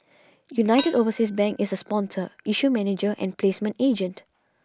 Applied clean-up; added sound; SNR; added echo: none; Dishes, pots, and pans; 19 dB; none.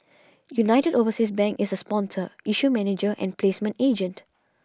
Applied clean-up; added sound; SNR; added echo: none; none; none; none.